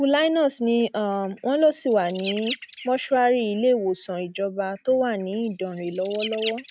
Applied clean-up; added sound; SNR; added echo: neural mask model RNNoise.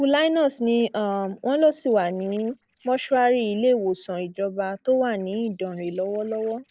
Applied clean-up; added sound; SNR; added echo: neural separator model SepFormer DNS4.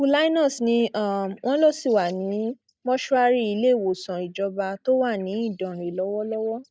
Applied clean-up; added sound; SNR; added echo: neural mask model DeepFilterNet 3.